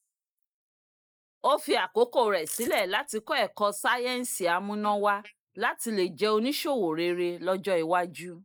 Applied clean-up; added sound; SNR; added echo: neural mask model Resemble Enhance denoiser.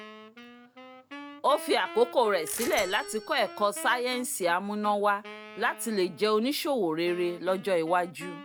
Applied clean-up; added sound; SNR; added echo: none; Bell / Mechanisms + Wind instrument, woodwind instrument; 16 dB; none.